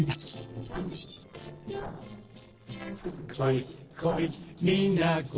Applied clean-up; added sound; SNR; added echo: neural separator model SepFormer DNS4.